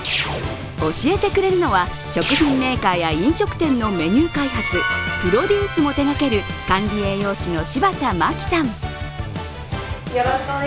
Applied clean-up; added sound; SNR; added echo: none; none; none; none.